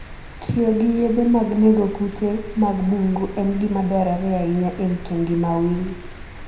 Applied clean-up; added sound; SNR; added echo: none; Rain; 14 dB; reverberation time 0.8 s.